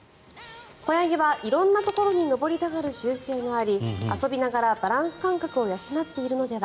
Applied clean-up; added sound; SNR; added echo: none; none; none; none.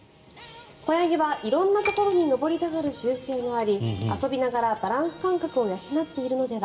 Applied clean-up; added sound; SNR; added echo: none; Piano; 14 dB; reverberation time 1.1 s.